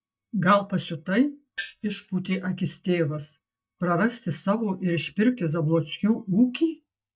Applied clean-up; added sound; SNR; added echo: neural mask model DeepFilterNet 3.